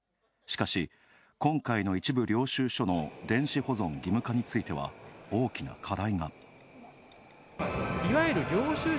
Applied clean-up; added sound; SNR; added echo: none; none; none; none.